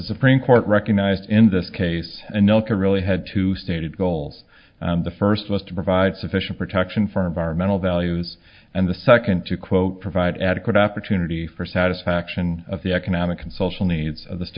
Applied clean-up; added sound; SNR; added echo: none; none; none; none.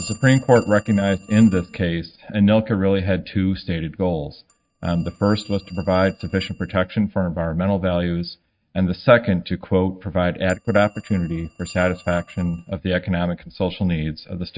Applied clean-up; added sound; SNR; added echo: neural mask model RNNoise.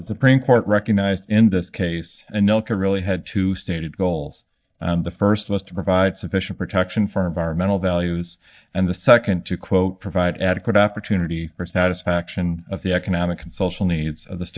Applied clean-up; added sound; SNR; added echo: neural mask model DeepFilterNet 3.